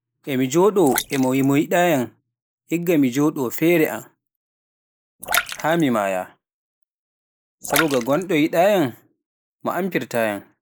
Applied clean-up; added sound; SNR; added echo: neural mask model Resemble Enhance denoiser.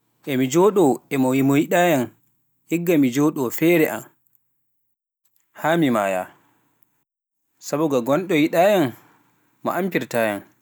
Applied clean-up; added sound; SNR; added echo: none; none; none; none.